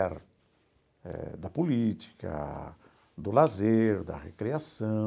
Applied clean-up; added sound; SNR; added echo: none; none; none; none.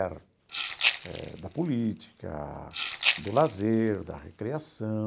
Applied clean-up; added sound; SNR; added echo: none; Rattle (instrument); 4 dB; none.